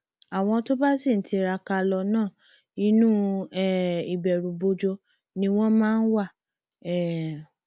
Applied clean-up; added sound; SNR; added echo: none; none; none; none.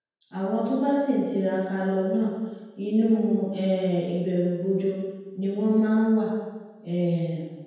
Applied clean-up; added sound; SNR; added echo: none; none; none; reverberation time 1.2 s.